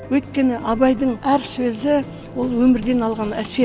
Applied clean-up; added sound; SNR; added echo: none; Hammer + Electric guitar; 19 dB; none.